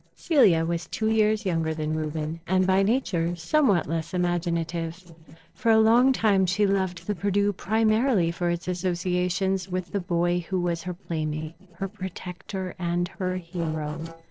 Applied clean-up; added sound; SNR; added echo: neural separator model SepFormer DNS4.